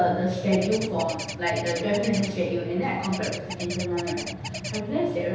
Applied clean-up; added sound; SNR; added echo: none; Bird; 10 dB; reverberation time 0.9 s.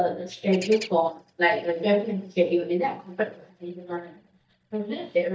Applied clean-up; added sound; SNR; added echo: neural mask model DeepFilterNet 3.